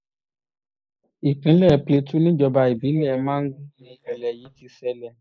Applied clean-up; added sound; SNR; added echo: neural mask model Resemble Enhance denoiser.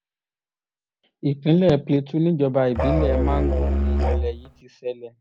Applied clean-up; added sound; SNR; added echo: none; Musical instrument; -2 dB; none.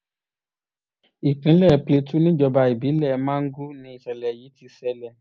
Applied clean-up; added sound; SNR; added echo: none; none; none; none.